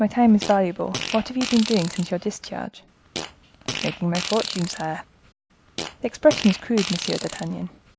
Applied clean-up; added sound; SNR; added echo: none; Fart; 10 dB; none.